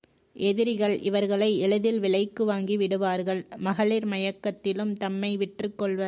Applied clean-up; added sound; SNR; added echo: none; none; none; none.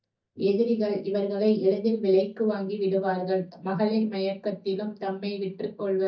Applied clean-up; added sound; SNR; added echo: neural mask model DeepFilterNet 3.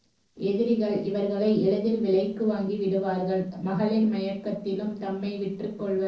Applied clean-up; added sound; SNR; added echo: neural separator model SepFormer DNS4.